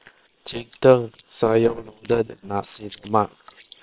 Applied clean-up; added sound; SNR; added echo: neural separator model SepFormer WHAM!.